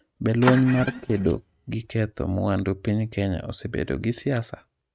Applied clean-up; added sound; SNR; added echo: neural mask model RNNoise.